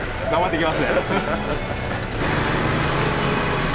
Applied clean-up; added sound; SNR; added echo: none; Marimba, xylophone; 15 dB; none.